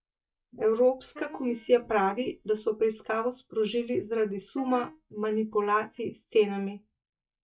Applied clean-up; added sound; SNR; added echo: neural mask model DeepFilterNet 3.